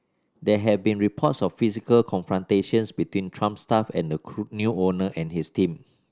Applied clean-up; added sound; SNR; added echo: none; none; none; none.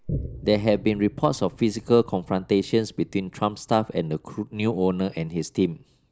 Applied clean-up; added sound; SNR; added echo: none; Boom; 16 dB; none.